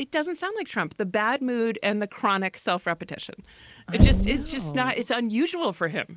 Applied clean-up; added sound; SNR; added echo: none; Knock; 2 dB; none.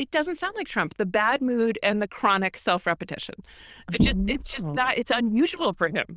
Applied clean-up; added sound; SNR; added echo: neural diffusion model UNIVERSE++.